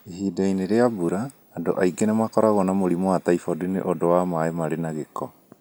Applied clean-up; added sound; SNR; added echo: none; none; none; none.